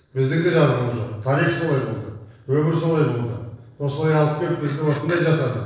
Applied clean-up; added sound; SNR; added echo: neural separator model SepFormer DNS4.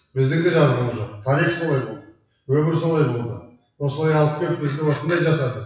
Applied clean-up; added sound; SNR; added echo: classical method WPE with log-MMSE.